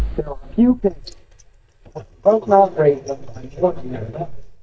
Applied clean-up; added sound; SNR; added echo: neural mask model DeepFilterNet 3.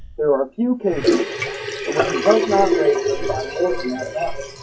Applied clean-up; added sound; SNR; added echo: classical method WPE with log-MMSE.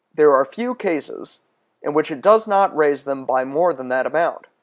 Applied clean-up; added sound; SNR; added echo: none; none; none; none.